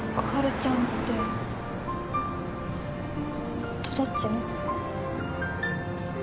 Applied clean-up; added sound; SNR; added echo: none; Car passing by; 11 dB; none.